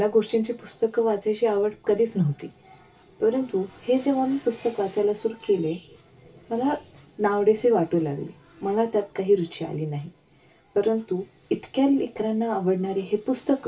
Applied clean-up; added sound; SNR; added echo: none; none; none; reverberation time 0.1 s.